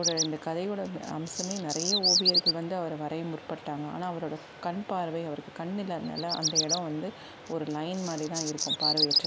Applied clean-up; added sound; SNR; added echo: none; Bird vocalization, bird call, bird song; -1 dB; none.